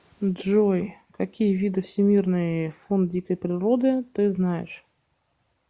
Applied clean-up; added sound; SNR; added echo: none; none; none; none.